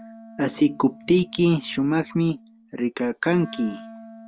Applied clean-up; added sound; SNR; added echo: none; Wind instrument, woodwind instrument; 20 dB; none.